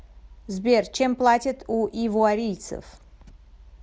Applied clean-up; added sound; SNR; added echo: none; none; none; none.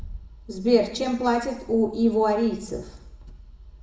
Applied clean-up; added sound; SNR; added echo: none; none; none; reverberation time 0.7 s.